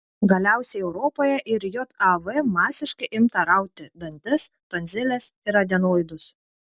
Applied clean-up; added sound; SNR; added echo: none; none; none; none.